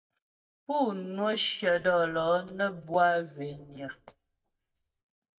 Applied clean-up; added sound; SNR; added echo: neural mask model DeepFilterNet 3.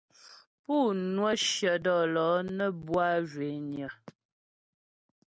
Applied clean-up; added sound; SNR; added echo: none; none; none; none.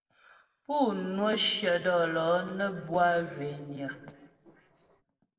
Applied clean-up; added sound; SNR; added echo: neural separator model SepFormer DNS4.